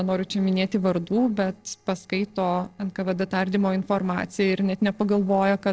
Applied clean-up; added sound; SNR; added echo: neural separator model SepFormer DNS4.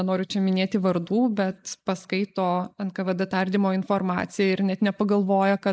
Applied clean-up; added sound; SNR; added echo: neural mask model Resemble Enhance denoiser.